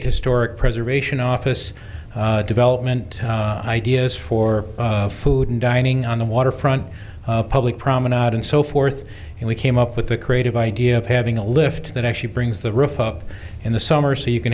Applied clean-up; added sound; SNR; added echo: none; none; none; none.